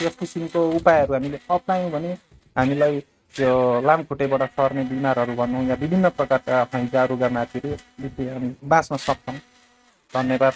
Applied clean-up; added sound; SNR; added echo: neural mask model RNNoise.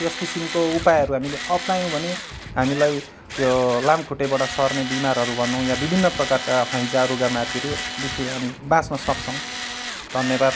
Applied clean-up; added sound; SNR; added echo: none; Tools; 8 dB; none.